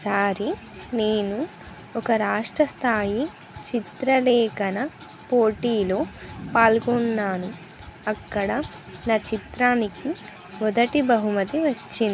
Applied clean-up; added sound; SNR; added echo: none; none; none; none.